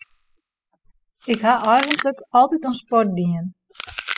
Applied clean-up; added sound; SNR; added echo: classical method spectral subtraction.